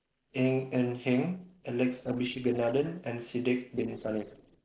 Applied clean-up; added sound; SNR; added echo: neural separator model SepFormer DNS4.